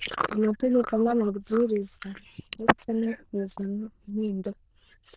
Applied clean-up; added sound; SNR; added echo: neural diffusion model UNIVERSE++.